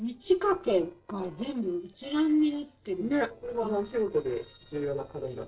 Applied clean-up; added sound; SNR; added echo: neural separator model SepFormer DNS4.